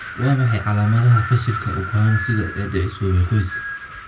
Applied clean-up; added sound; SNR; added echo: none; Wind; 11 dB; reverberation time 0.1 s.